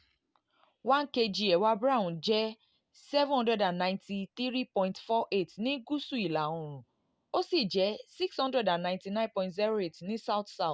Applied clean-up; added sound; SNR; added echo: none; none; none; none.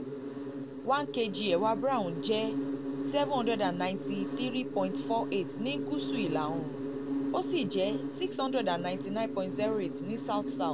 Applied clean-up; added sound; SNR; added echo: none; Insect; 3 dB; none.